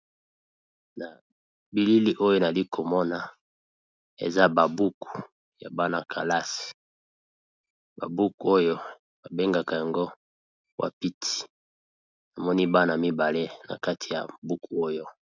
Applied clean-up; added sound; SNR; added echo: none; none; none; none.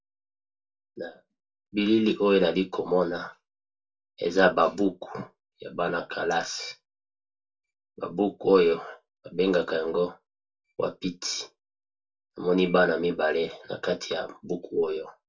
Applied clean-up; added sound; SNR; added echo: none; none; none; reverberation time 0.2 s.